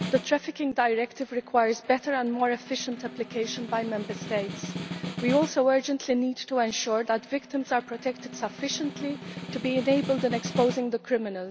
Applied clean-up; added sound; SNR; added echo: none; Snare drum; 11 dB; none.